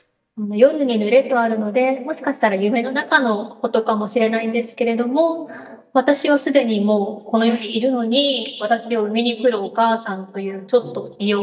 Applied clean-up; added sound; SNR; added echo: neural mask model DeepFilterNet 3.